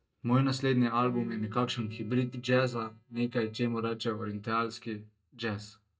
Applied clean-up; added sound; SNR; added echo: neural mask model DeepFilterNet 3.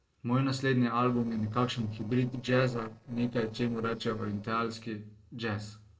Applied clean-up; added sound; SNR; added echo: neural separator model SepFormer DNS4.